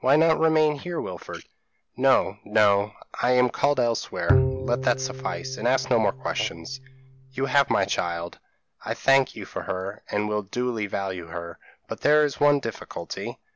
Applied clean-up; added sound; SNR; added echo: none; Bowed string instrument; 5 dB; none.